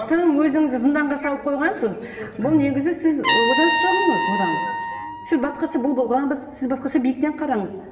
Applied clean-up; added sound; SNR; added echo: none; Trumpet; 6 dB; reverberation time 2.9 s.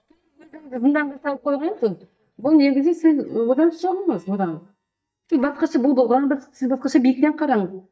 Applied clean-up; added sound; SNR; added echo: neural mask model DeepFilterNet 3.